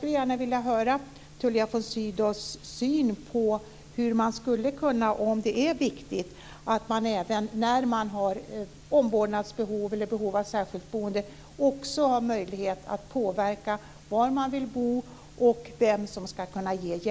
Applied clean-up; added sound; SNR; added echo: none; none; none; none.